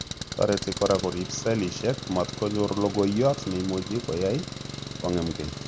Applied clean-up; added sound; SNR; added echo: none; Engine; 8 dB; none.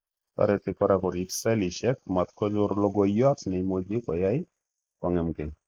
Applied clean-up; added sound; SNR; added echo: neural mask model Resemble Enhance denoiser.